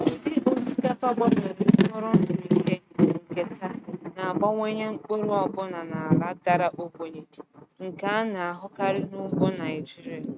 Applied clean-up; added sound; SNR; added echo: neural mask model RNNoise.